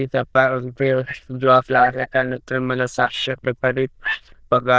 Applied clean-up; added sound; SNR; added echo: neural diffusion model UNIVERSE++.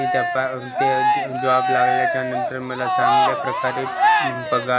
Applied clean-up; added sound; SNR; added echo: none; Cheering; -4 dB; none.